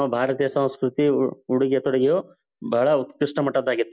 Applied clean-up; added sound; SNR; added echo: none; none; none; none.